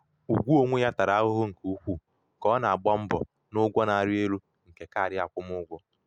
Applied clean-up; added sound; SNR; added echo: none; none; none; none.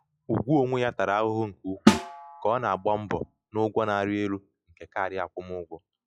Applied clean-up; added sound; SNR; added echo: classical method log-MMSE.